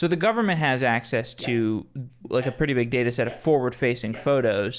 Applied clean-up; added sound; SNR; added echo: none; none; none; none.